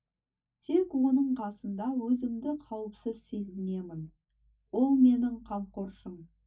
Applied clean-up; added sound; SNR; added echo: neural mask model DeepFilterNet 3.